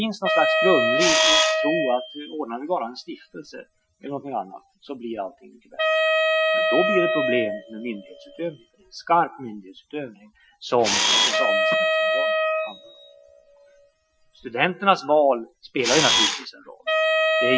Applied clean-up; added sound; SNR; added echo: classical method Wiener filter.